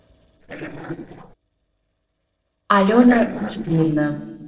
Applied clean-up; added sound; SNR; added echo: neural separator model SepFormer DNS4.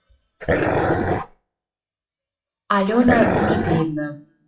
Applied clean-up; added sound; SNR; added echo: classical method WPE with log-MMSE.